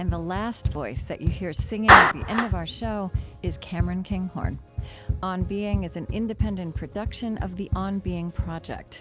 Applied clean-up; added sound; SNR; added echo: none; Clapping + Run; -5 dB; none.